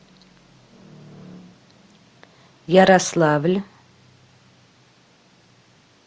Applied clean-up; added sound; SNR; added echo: none; none; none; none.